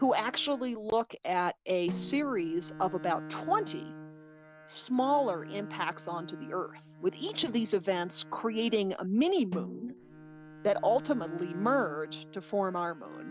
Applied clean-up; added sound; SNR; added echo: none; Bowed string instrument + Snare drum; 13 dB; none.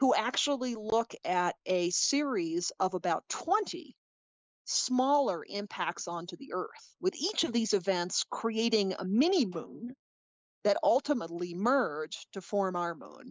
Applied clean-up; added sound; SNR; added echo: neural mask model Resemble Enhance denoiser.